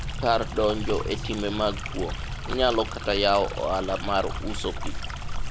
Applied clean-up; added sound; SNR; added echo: none; Stream; 3 dB; none.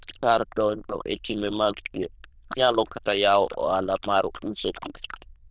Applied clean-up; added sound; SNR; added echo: neural diffusion model UNIVERSE++.